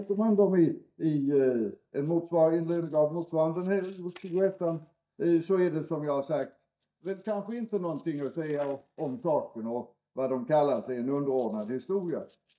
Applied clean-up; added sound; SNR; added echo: neural mask model DeepFilterNet 3.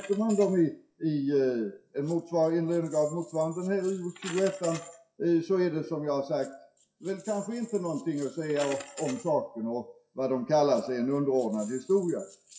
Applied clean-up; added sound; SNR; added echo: classical method WPE with log-MMSE.